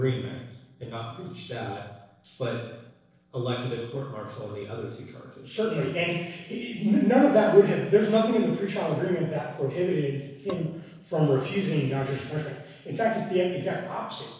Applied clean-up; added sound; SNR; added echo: neural separator model SepFormer DNS4.